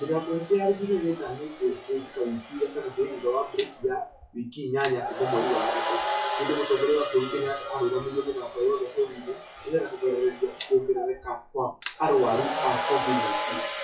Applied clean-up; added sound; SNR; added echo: classical method WPE with log-MMSE.